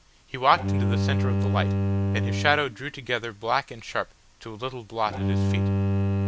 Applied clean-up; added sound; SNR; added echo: none; Bowed string instrument; -2 dB; none.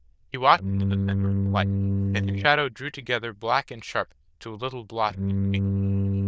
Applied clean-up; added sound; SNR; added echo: neural diffusion model UNIVERSE++.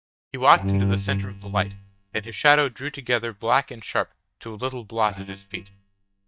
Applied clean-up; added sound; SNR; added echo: neural mask model DeepFilterNet 3.